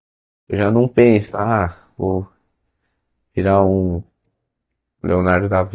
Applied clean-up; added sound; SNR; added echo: neural mask model DeepFilterNet 3.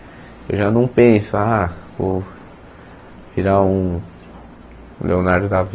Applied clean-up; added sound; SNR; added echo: none; none; none; none.